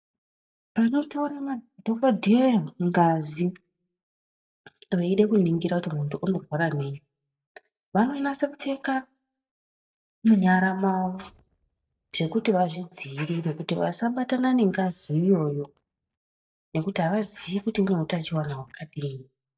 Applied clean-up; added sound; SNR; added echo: neural mask model DeepFilterNet 3.